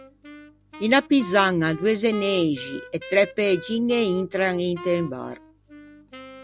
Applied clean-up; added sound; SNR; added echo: none; Wind instrument, woodwind instrument; 17 dB; none.